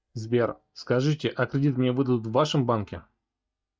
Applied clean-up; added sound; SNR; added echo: neural mask model DeepFilterNet 3.